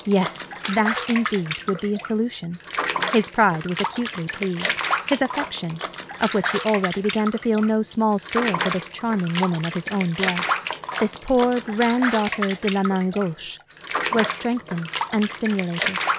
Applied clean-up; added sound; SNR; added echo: none; Bathtub (filling or washing) / Water; 4 dB; none.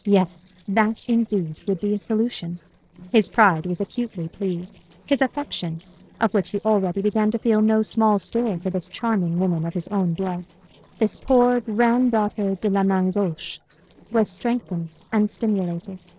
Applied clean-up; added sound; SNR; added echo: neural separator model SepFormer DNS4.